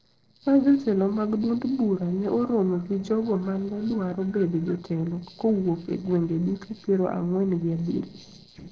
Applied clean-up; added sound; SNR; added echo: neural separator model SepFormer DNS4.